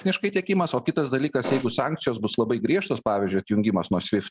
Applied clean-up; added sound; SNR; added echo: none; Fart; 7 dB; none.